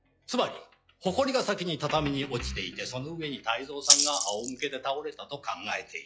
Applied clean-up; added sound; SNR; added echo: classical method log-MMSE.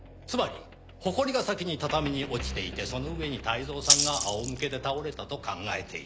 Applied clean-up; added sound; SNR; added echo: none; Rattle (instrument); -4 dB; none.